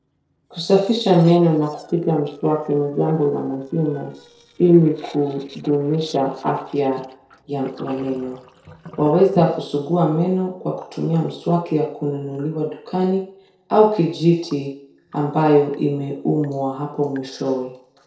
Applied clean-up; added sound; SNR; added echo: neural separator model SepFormer DNS4.